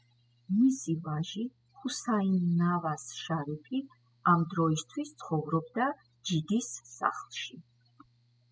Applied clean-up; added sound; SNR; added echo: classical method spectral subtraction.